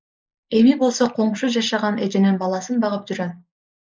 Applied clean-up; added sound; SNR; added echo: neural mask model Resemble Enhance denoiser.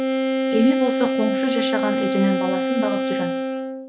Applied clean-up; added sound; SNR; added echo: none; Wind instrument, woodwind instrument; -2 dB; none.